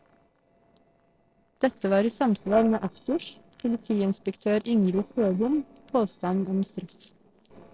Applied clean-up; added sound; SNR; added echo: neural separator model SepFormer DNS4.